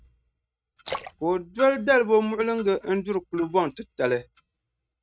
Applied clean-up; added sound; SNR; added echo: neural mask model RNNoise.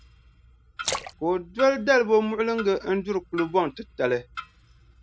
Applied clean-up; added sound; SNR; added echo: none; Splash, splatter + Clock; 13 dB; none.